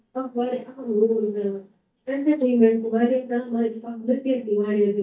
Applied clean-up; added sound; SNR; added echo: neural mask model DeepFilterNet 3.